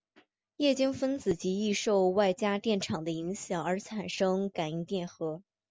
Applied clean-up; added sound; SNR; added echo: none; none; none; none.